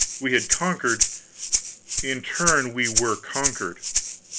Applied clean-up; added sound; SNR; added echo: none; Rattle (instrument); -1 dB; none.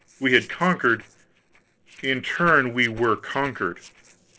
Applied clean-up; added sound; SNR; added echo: neural separator model SepFormer DNS4.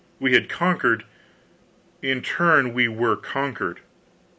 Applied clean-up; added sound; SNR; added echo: none; none; none; none.